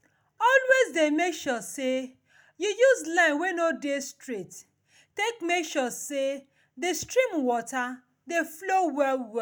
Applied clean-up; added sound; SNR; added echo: none; none; none; none.